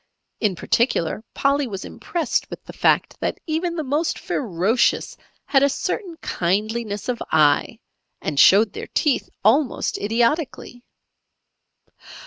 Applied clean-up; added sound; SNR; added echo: none; none; none; none.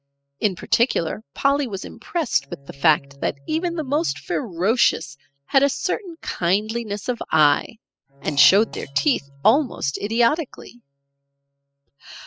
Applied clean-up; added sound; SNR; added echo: classical method spectral subtraction.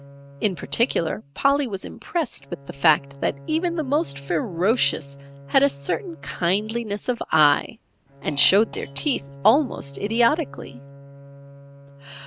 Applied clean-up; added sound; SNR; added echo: none; Bowed string instrument + Fart; 18 dB; none.